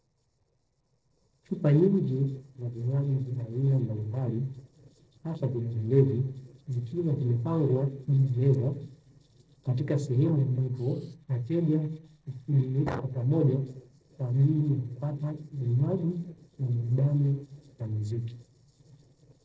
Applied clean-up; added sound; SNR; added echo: neural separator model SepFormer DNS4.